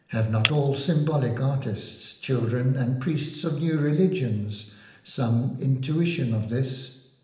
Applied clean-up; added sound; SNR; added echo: none; Shatter; 12 dB; reverberation time 0.8 s.